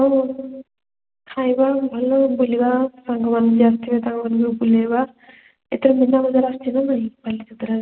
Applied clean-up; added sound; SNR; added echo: none; none; none; none.